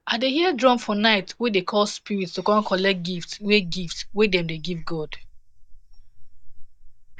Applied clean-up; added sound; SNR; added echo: neural mask model DeepFilterNet 3.